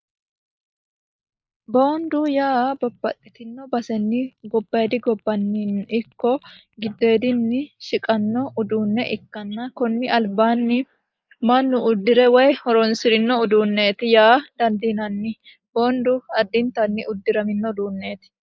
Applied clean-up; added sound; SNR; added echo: neural mask model Resemble Enhance denoiser.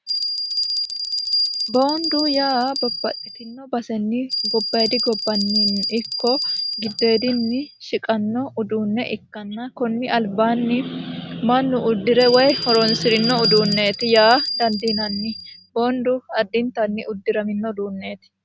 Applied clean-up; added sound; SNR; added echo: none; Bell; 3 dB; none.